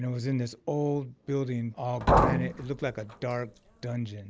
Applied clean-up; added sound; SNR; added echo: none; Liquid; -3 dB; none.